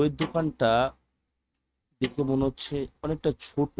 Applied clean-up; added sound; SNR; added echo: neural mask model RNNoise.